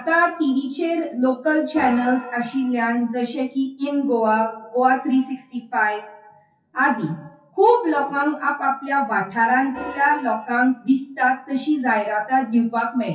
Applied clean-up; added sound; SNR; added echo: classical method WPE with log-MMSE.